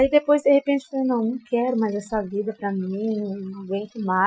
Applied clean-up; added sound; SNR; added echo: classical method Wiener filter.